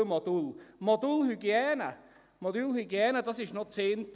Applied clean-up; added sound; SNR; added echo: none; none; none; none.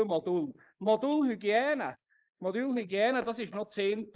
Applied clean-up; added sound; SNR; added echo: neural mask model Resemble Enhance denoiser.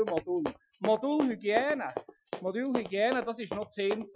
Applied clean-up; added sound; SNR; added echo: classical method Wiener filter.